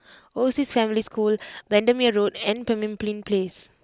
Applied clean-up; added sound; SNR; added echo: none; none; none; none.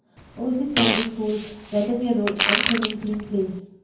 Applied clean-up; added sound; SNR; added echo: none; Fart; 2 dB; reverberation time 0.9 s.